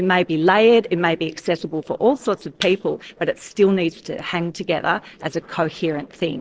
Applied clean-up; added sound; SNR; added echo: neural separator model SepFormer DNS4.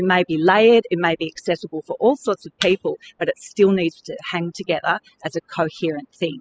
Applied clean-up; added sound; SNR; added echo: classical method spectral subtraction.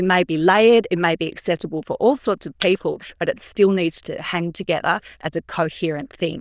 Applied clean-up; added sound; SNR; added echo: neural diffusion model UNIVERSE++.